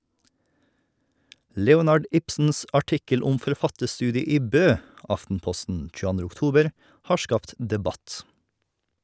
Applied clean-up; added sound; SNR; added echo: none; none; none; none.